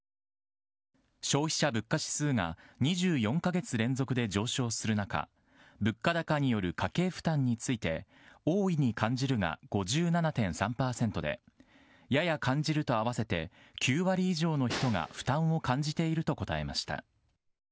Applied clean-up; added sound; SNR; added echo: none; Snare drum; 15 dB; none.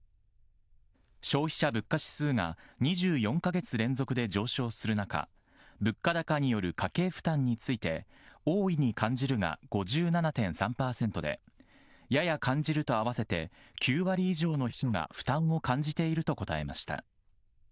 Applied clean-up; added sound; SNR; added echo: neural diffusion model UNIVERSE++.